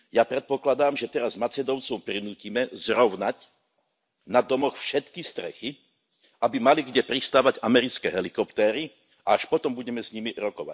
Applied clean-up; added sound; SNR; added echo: none; none; none; none.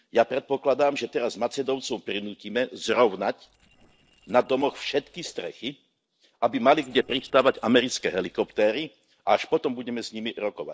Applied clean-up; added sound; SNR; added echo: neural separator model SepFormer DNS4.